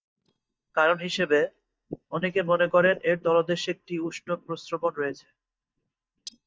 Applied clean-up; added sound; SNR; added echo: neural mask model DeepFilterNet 3.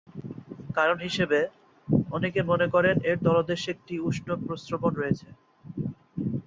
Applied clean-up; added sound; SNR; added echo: none; none; none; none.